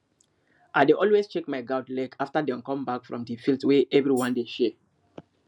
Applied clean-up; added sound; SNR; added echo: none; Tambourine; 19 dB; none.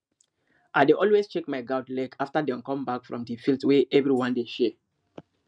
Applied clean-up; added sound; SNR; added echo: neural mask model RNNoise.